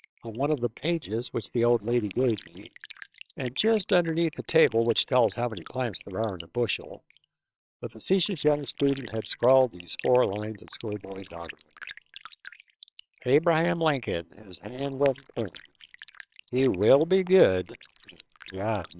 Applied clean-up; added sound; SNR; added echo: neural separator model SepFormer WHAMR!.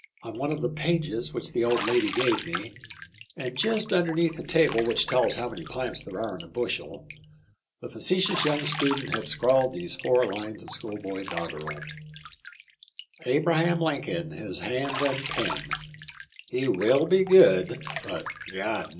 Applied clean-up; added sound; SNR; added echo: none; Bathtub (filling or washing); 12 dB; reverberation time 0.2 s.